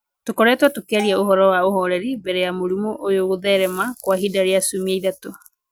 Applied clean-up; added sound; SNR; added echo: none; Bell; 19 dB; none.